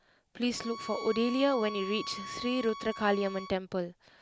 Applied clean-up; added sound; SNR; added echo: none; Bowed string instrument; 12 dB; none.